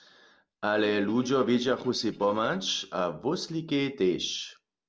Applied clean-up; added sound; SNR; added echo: neural separator model SepFormer DNS4.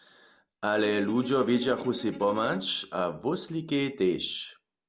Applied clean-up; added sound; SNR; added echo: none; Bowed string instrument; 15 dB; none.